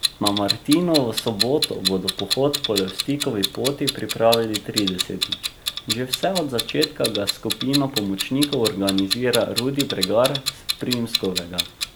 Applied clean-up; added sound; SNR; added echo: none; Clock; 4 dB; none.